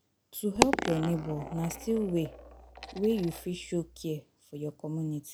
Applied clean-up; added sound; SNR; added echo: none; Coin (dropping); 2 dB; none.